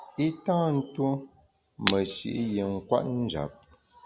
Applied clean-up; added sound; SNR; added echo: none; Shatter; 1 dB; none.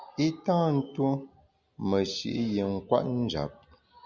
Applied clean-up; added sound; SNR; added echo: none; none; none; none.